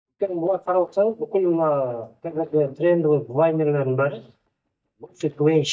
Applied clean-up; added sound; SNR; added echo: neural mask model DeepFilterNet 3.